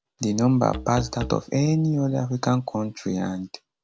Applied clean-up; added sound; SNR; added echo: none; Musical instrument; 13 dB; none.